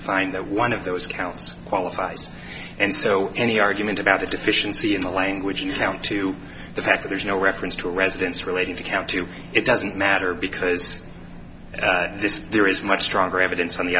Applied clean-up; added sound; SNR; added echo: none; none; none; none.